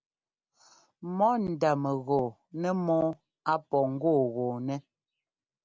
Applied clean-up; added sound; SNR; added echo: none; none; none; none.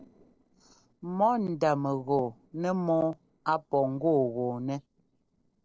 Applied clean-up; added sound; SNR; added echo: neural separator model SepFormer DNS4.